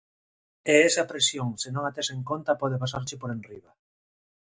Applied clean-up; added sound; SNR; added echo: none; none; none; none.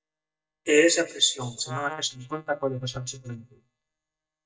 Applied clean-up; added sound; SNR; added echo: neural mask model DeepFilterNet 3.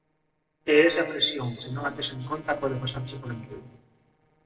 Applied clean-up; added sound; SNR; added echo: neural separator model SepFormer DNS4.